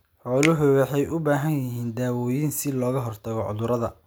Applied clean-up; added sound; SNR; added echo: none; Finger snapping; 14 dB; none.